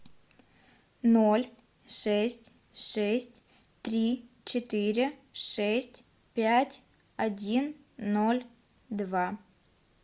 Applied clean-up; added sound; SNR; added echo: none; none; none; none.